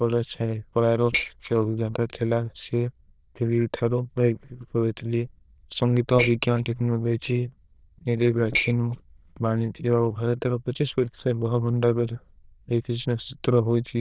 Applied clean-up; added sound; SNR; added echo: neural diffusion model UNIVERSE++.